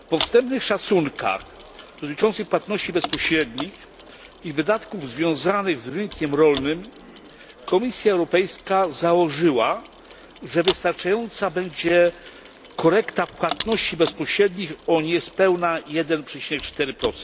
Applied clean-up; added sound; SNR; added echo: none; Mechanisms; 13 dB; none.